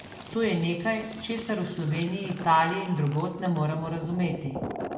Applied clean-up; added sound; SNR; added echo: none; Fill (with liquid); 12 dB; reverberation time 0.8 s.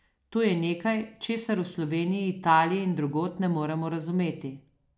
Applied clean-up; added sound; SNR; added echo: none; none; none; none.